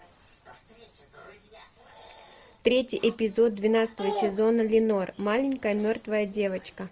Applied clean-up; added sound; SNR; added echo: none; none; none; none.